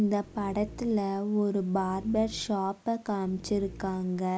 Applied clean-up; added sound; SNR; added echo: none; Dog; 17 dB; none.